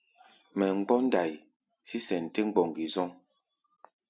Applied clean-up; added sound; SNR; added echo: none; none; none; none.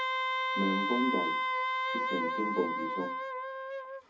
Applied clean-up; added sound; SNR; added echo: none; Wind instrument, woodwind instrument; -4 dB; reverberation time 0.3 s.